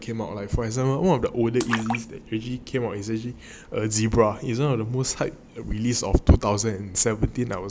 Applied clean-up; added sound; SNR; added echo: none; Splash, splatter; 12 dB; none.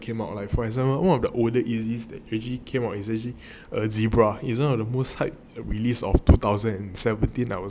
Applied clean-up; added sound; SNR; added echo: none; none; none; none.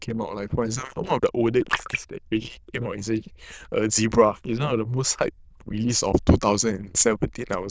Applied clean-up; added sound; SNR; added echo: neural diffusion model UNIVERSE++.